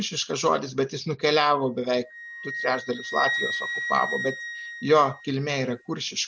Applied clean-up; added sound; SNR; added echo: none; Wind instrument, woodwind instrument; 8 dB; none.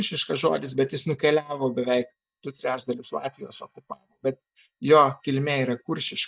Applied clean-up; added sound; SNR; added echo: neural mask model DeepFilterNet 3.